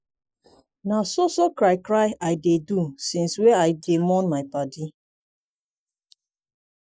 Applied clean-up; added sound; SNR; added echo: neural mask model Resemble Enhance denoiser.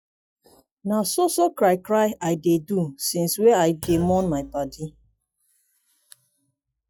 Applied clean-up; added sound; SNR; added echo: classical method log-MMSE.